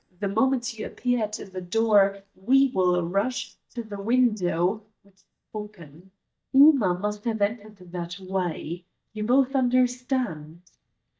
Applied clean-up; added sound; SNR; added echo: neural mask model DeepFilterNet 3.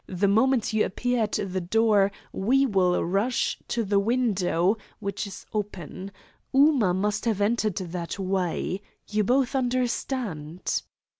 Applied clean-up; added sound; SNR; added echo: none; none; none; none.